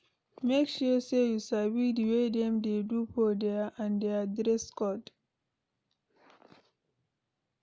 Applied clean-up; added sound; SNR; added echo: none; none; none; none.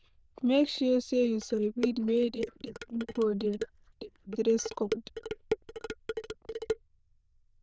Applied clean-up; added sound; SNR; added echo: neural diffusion model UNIVERSE++.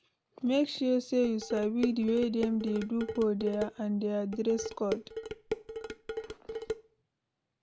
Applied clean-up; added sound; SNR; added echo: none; Dishes, pots, and pans; 8 dB; none.